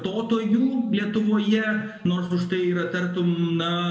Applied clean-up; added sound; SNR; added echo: none; none; none; reverberation time 1.4 s.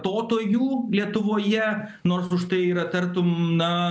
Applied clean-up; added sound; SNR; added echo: none; none; none; none.